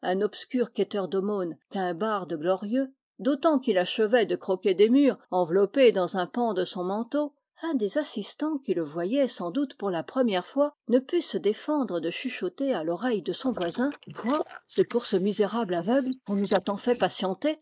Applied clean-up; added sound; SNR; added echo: neural mask model Resemble Enhance denoiser.